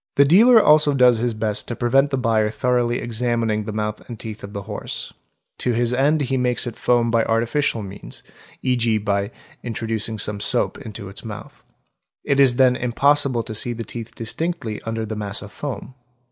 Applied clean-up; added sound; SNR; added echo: none; none; none; none.